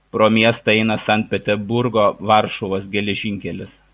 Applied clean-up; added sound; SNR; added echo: none; none; none; none.